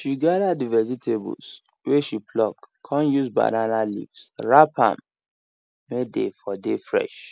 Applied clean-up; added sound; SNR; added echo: none; none; none; none.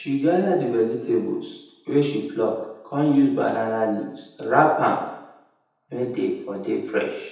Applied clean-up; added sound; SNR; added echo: none; none; none; reverberation time 0.9 s.